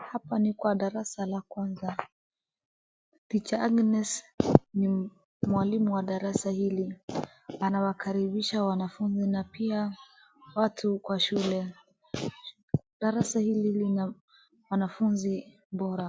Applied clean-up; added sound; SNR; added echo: none; none; none; none.